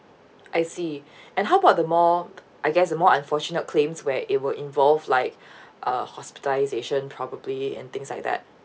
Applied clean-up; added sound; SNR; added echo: none; none; none; none.